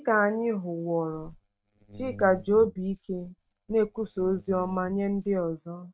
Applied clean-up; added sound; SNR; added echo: neural mask model RNNoise.